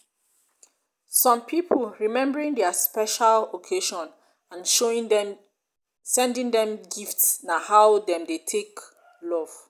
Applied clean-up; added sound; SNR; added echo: none; none; none; none.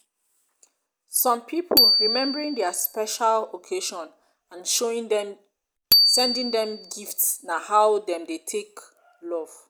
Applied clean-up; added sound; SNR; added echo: none; Bicycle bell; -1 dB; none.